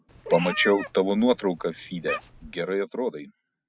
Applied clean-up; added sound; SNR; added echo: none; Meow; 10 dB; none.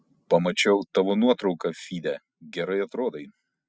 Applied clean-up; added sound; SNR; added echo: none; none; none; none.